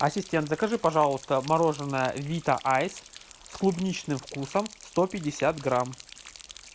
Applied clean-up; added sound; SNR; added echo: none; Rain; 19 dB; none.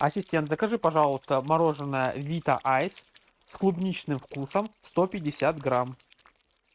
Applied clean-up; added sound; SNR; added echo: neural mask model RNNoise.